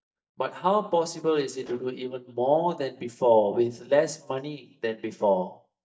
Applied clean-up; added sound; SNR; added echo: neural mask model DeepFilterNet 3.